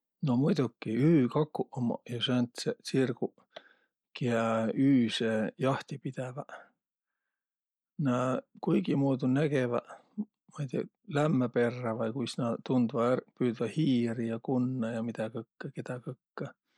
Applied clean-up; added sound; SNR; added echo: none; none; none; none.